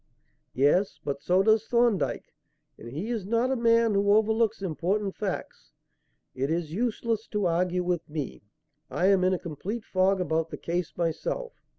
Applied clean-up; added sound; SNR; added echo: none; none; none; none.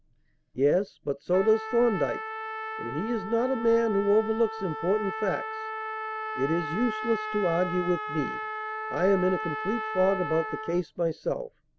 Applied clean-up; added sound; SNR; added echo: none; Trumpet; 7 dB; none.